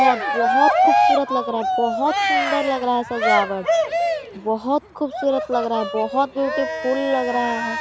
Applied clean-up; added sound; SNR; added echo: none; Cheering; -1 dB; none.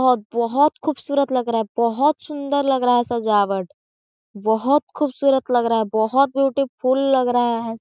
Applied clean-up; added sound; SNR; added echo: none; none; none; none.